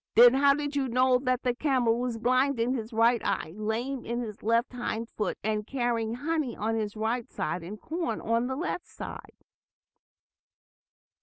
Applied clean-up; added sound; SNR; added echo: none; none; none; none.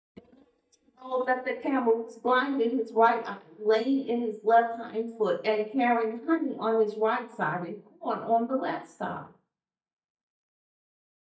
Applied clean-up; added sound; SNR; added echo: neural mask model DeepFilterNet 3.